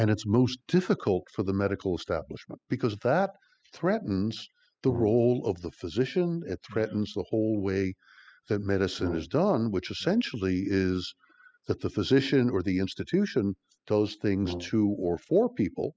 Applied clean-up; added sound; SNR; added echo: classical method spectral subtraction.